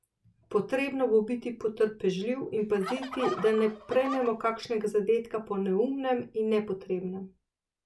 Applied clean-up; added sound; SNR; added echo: none; Fowl; 11 dB; none.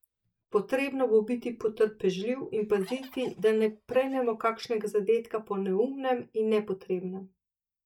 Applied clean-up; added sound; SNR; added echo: neural mask model DeepFilterNet 3.